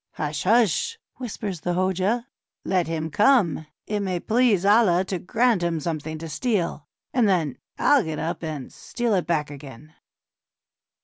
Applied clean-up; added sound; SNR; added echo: none; none; none; none.